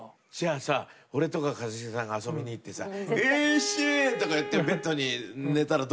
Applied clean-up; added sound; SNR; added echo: none; Bowed string instrument; 11 dB; none.